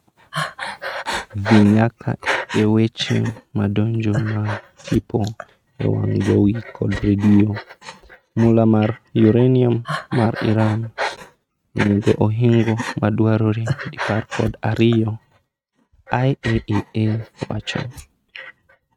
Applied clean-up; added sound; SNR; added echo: neural mask model RNNoise.